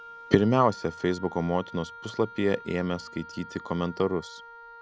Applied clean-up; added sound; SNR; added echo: none; Wind instrument, woodwind instrument; 17 dB; none.